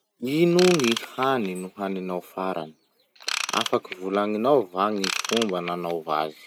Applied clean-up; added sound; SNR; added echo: none; Ratchet, pawl / Tools; 8 dB; none.